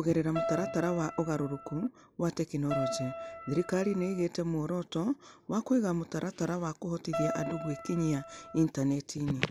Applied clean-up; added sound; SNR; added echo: none; Keyboard (musical); 6 dB; none.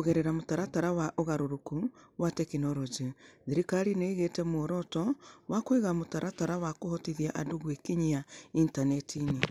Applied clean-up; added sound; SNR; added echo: none; none; none; none.